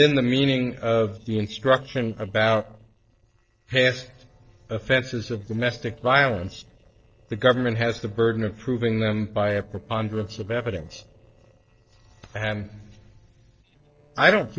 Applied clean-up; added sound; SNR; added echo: neural separator model SepFormer DNS4.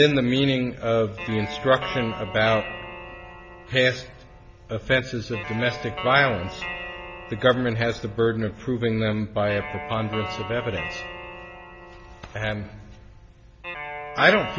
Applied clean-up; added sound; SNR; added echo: none; Guitar; 12 dB; none.